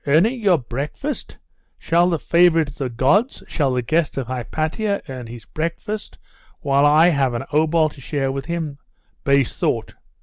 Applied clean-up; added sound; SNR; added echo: none; none; none; none.